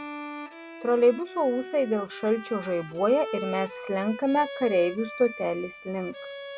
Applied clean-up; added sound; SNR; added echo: none; Bowed string instrument; 12 dB; none.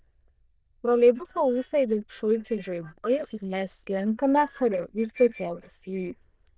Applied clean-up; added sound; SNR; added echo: neural diffusion model UNIVERSE++.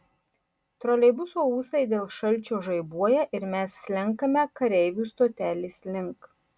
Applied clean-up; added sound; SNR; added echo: none; none; none; none.